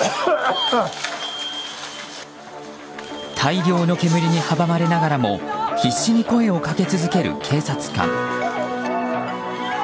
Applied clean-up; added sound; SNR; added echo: none; none; none; none.